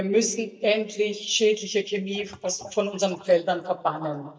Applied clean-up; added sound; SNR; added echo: neural mask model DeepFilterNet 3.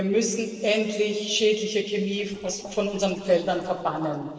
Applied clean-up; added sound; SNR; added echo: neural separator model SepFormer DNS4.